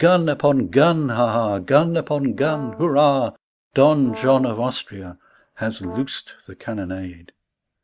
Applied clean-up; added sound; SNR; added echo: neural mask model DeepFilterNet 3.